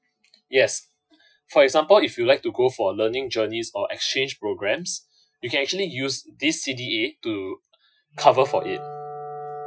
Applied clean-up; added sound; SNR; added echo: classical method Wiener filter.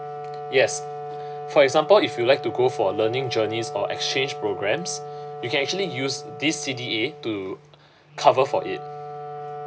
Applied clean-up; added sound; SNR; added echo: none; Wind instrument, woodwind instrument; 10 dB; none.